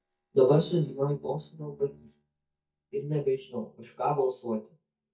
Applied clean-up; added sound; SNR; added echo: neural mask model DeepFilterNet 3.